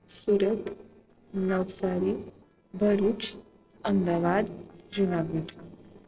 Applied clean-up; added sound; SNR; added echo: neural separator model SepFormer DNS4.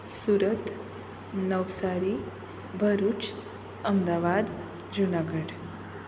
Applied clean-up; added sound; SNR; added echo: none; none; none; none.